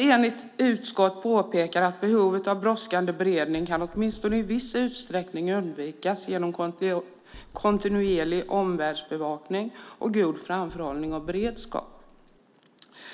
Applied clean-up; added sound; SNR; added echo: none; Knock; 20 dB; none.